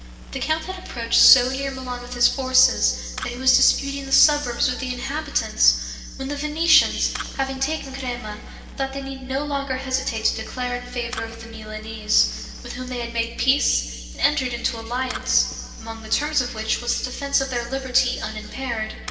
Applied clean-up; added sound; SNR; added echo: none; Fire; 20 dB; reverberation time 2.2 s.